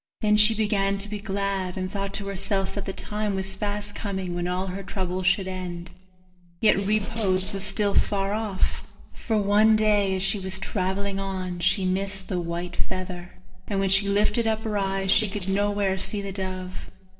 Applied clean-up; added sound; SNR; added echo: neural separator model SepFormer DNS4.